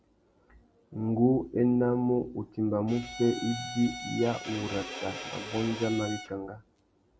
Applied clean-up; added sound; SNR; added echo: none; Bowed string instrument; 10 dB; none.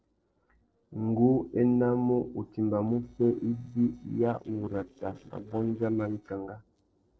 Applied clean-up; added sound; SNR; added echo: neural separator model SepFormer DNS4.